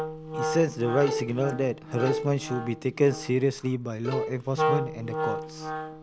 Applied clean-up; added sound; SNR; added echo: none; Wind instrument, woodwind instrument + Bowed string instrument; 4 dB; none.